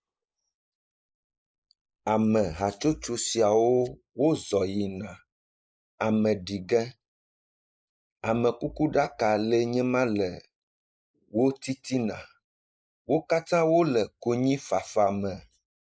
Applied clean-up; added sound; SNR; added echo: neural mask model Resemble Enhance denoiser.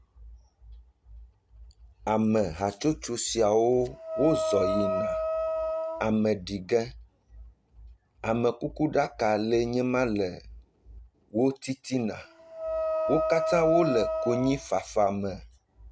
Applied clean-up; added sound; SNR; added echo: none; Wind instrument, woodwind instrument; 2 dB; none.